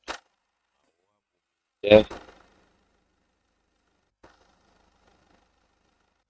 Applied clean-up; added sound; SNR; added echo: neural mask model RNNoise.